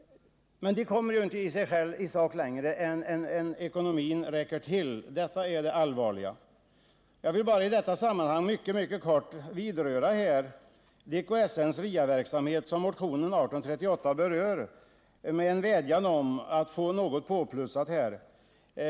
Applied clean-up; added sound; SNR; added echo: none; none; none; none.